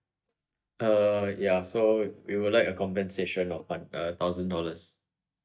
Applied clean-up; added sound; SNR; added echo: neural mask model DeepFilterNet 3.